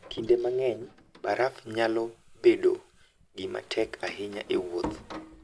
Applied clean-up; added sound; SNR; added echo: none; Door; 16 dB; none.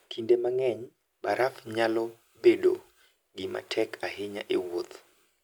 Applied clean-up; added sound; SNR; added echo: none; none; none; none.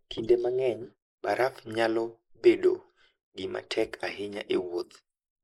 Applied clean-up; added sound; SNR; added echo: neural mask model Resemble Enhance denoiser.